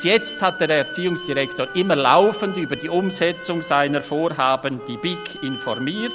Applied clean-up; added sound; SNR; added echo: none; Bowed string instrument + Wind instrument, woodwind instrument; 13 dB; none.